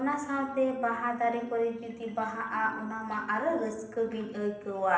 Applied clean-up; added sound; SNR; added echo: none; Marimba, xylophone; 19 dB; reverberation time 0.8 s.